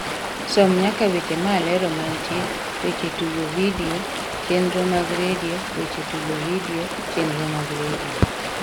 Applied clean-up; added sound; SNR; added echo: none; Stream; 4 dB; none.